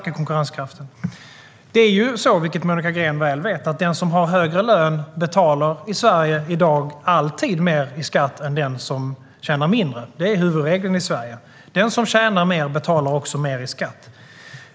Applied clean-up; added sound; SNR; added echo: none; none; none; none.